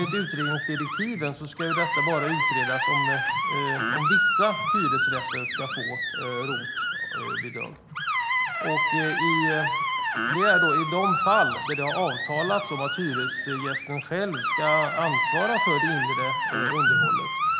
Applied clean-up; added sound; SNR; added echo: none; Screech; -3 dB; none.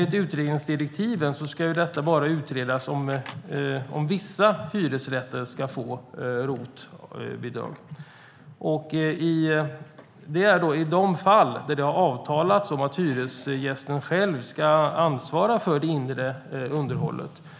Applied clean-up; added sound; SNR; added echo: none; none; none; none.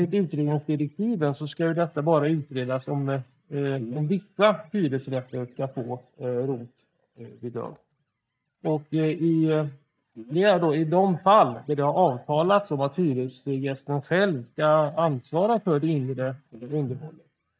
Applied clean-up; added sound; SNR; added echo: neural mask model DeepFilterNet 3.